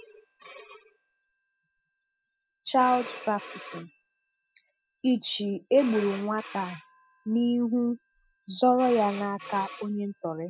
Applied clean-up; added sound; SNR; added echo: classical method spectral subtraction.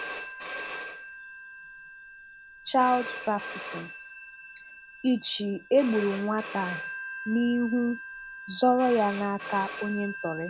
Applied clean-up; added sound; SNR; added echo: none; Telephone; 10 dB; none.